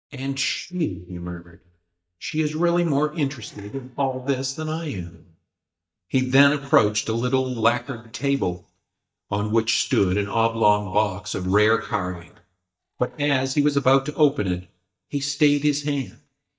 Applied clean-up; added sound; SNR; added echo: neural mask model DeepFilterNet 3.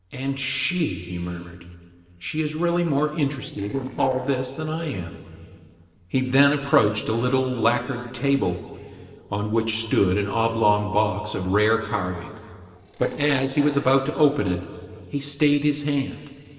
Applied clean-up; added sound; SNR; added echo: neural separator model SepFormer DNS4.